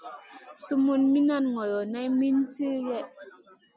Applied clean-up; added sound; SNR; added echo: none; none; none; none.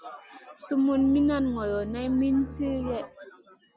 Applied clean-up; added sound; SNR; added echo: none; Bowed string instrument; 14 dB; none.